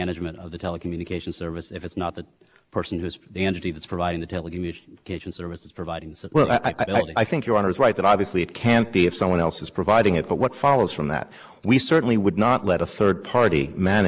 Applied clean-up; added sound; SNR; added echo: none; none; none; none.